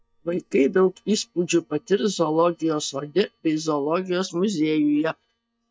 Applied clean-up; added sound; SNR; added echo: neural mask model DeepFilterNet 3.